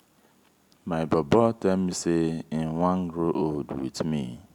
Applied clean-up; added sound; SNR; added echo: none; none; none; none.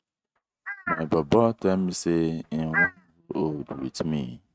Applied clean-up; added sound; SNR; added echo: neural mask model RNNoise.